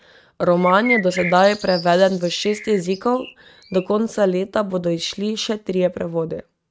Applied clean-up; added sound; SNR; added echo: neural mask model RNNoise.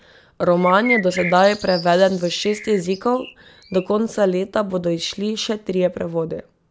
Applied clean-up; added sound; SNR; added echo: none; Bird; 11 dB; none.